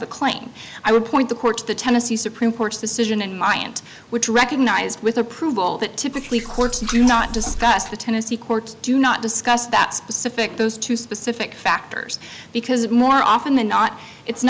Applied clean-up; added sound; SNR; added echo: none; Liquid; 8 dB; none.